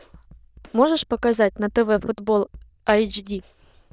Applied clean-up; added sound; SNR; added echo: neural diffusion model UNIVERSE++.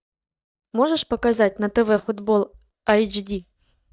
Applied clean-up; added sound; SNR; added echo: neural mask model DeepFilterNet 3.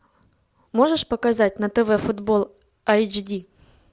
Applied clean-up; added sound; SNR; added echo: none; none; none; none.